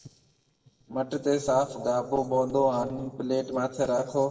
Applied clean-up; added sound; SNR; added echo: neural separator model SepFormer DNS4.